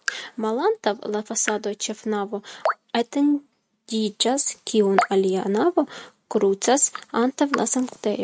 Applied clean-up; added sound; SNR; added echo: neural mask model RNNoise.